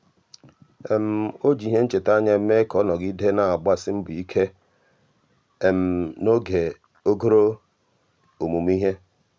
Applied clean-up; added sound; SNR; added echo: none; none; none; none.